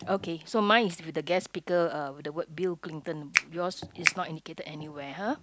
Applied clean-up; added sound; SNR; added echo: none; Finger snapping; -1 dB; none.